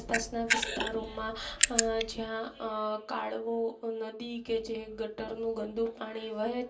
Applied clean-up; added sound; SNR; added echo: none; Camera; -2 dB; reverberation time 0.3 s.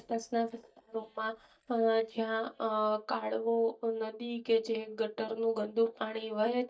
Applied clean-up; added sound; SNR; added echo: neural mask model DeepFilterNet 3.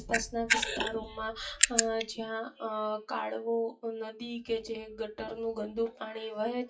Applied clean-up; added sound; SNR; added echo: classical method WPE with log-MMSE.